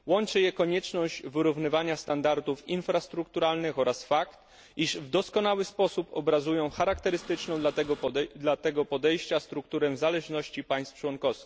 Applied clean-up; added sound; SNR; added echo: none; Printer; 19 dB; none.